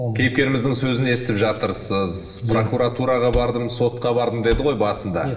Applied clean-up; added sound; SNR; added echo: none; Cupboard open or close; 10 dB; reverberation time 2.9 s.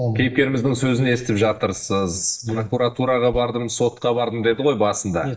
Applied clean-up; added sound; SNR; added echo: neural mask model DeepFilterNet 3.